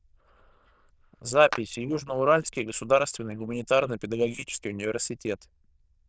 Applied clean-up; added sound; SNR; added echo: neural diffusion model UNIVERSE++.